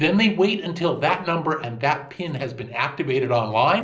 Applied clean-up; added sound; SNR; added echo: neural separator model SepFormer DNS4.